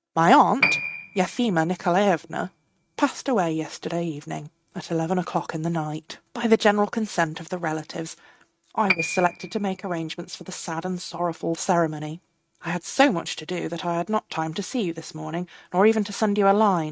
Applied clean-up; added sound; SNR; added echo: neural mask model RNNoise.